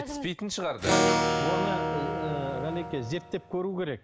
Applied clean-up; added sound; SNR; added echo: none; Acoustic guitar / Strum; -4 dB; none.